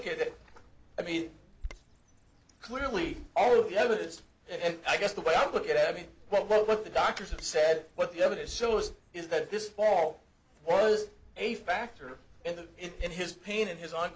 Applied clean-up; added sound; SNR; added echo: none; Bird vocalization, bird call, bird song; 19 dB; none.